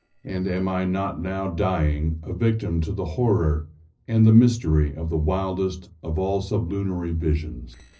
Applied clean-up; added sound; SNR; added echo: neural separator model SepFormer DNS4.